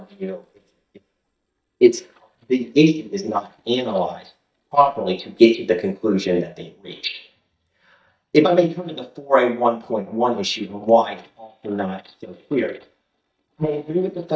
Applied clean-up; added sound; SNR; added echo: neural mask model DeepFilterNet 3.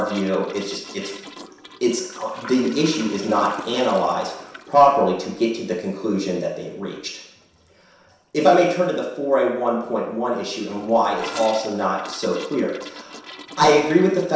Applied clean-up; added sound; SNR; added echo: none; Toilet flush / Gurgling; 18 dB; reverberation time 0.7 s.